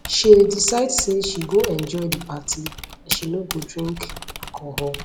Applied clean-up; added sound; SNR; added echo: none; Typing; 12 dB; none.